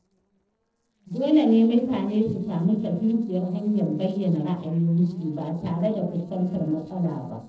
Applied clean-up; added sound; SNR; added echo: neural separator model SepFormer DNS4.